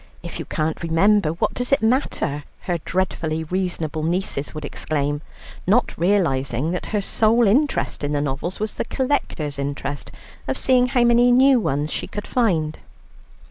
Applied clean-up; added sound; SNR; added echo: none; none; none; none.